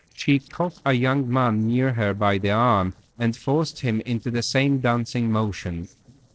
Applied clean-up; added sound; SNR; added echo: neural separator model SepFormer DNS4.